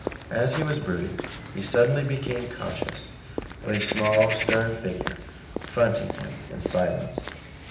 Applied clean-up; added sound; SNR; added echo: none; Walk, footsteps / Bird vocalization, bird call, bird song; 5 dB; reverberation time 0.8 s.